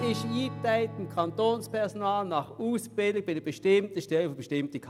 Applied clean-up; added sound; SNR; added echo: none; Strum; 13 dB; none.